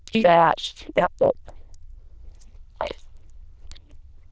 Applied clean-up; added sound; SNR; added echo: neural diffusion model UNIVERSE++.